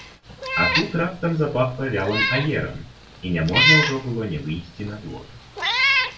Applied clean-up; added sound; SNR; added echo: none; Meow; -1 dB; reverberation time 0.2 s.